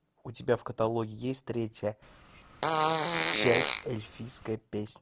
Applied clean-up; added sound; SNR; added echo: none; Fart; -2 dB; none.